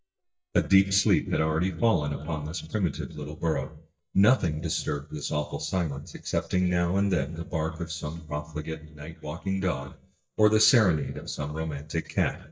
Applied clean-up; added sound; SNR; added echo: neural mask model DeepFilterNet 3.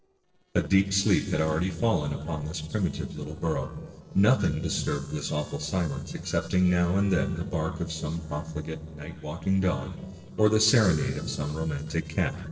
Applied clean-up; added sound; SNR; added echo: neural separator model SepFormer DNS4.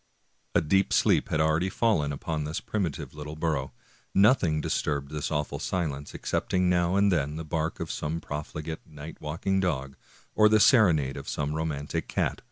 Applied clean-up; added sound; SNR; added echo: none; none; none; none.